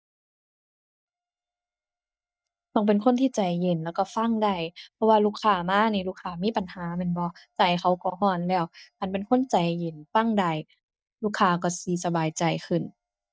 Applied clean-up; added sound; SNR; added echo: neural mask model DeepFilterNet 3.